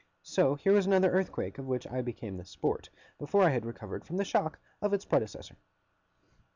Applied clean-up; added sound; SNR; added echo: none; none; none; none.